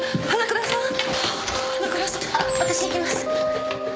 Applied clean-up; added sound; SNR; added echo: none; Animal; 17 dB; none.